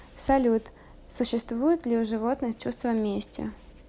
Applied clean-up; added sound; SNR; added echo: none; none; none; none.